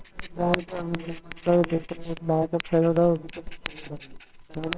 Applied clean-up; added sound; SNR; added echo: neural separator model SepFormer WHAMR!.